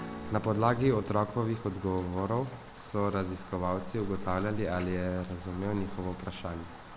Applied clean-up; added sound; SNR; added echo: none; Rain + Strum; 11 dB; none.